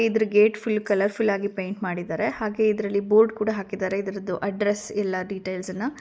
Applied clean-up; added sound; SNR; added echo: neural mask model Resemble Enhance denoiser.